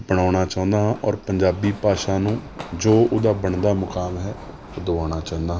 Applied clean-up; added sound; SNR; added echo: none; Run; 16 dB; none.